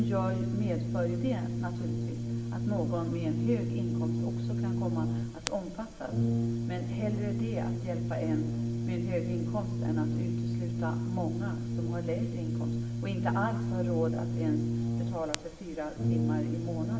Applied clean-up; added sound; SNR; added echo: none; Brass instrument; -4 dB; reverberation time 1.1 s.